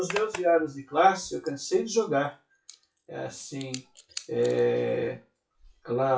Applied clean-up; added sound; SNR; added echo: classical method WPE with log-MMSE.